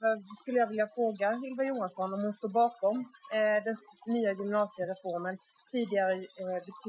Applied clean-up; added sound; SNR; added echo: classical method Wiener filter.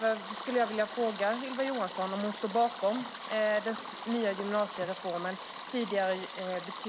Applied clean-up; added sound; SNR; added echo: none; Stream; 7 dB; none.